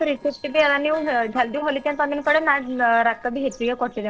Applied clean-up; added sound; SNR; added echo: neural separator model SepFormer DNS4.